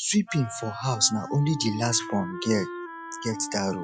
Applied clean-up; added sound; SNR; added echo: classical method Wiener filter.